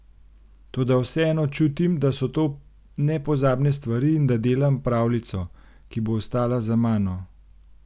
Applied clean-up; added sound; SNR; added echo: none; none; none; none.